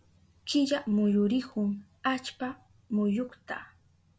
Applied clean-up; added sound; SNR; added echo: none; none; none; none.